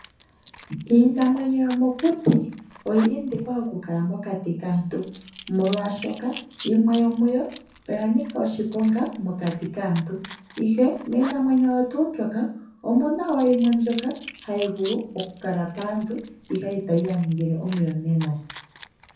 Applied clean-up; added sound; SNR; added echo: none; Coin (dropping) / Zipper (clothing); 13 dB; reverberation time 0.5 s.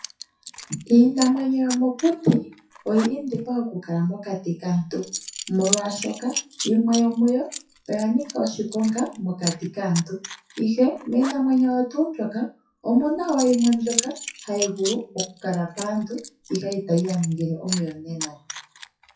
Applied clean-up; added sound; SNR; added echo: classical method WPE with log-MMSE.